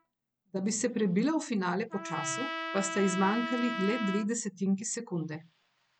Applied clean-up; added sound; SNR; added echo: none; Trumpet; 9 dB; none.